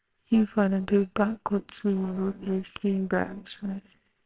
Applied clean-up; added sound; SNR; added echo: neural separator model SepFormer WHAMR!.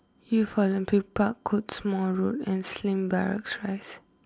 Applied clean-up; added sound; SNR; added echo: none; none; none; none.